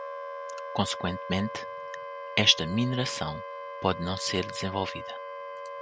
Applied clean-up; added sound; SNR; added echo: none; Wind instrument, woodwind instrument; 8 dB; none.